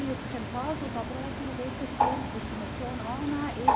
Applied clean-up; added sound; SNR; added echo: none; Bird; -4 dB; reverberation time 0.3 s.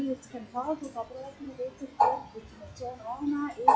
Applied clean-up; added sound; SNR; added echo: classical method WPE with log-MMSE.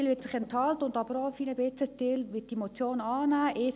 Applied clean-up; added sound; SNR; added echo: none; none; none; none.